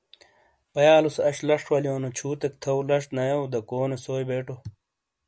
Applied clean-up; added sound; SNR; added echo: none; none; none; none.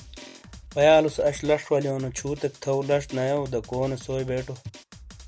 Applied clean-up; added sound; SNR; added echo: none; Drum; 19 dB; none.